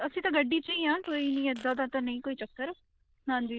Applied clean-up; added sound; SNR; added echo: neural diffusion model UNIVERSE++.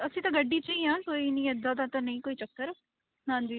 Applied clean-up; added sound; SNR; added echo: none; none; none; none.